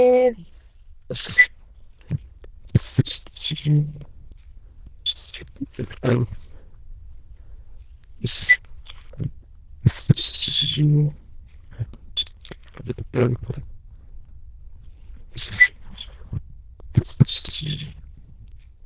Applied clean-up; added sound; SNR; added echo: neural diffusion model UNIVERSE++.